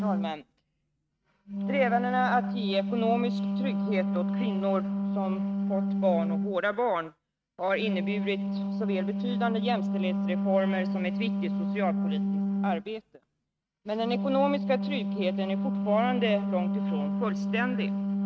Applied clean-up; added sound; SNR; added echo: neural mask model RNNoise.